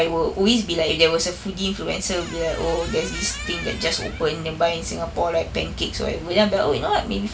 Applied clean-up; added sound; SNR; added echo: none; Squeak; 13 dB; none.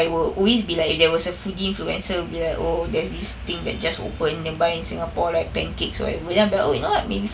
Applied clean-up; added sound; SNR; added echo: none; none; none; none.